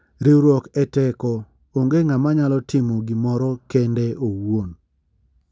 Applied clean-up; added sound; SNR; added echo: none; none; none; none.